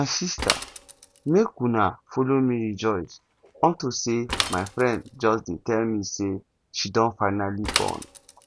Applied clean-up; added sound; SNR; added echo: none; Mechanisms / Bicycle; 9 dB; none.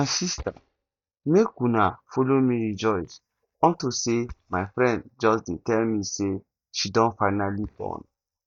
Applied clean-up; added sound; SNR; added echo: neural mask model DeepFilterNet 3.